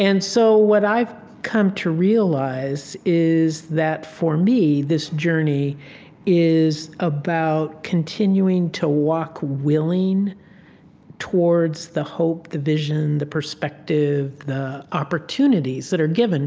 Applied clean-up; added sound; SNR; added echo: none; none; none; none.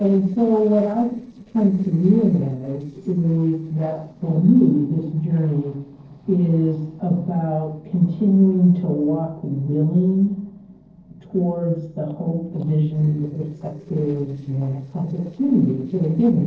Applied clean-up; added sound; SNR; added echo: neural separator model SepFormer DNS4.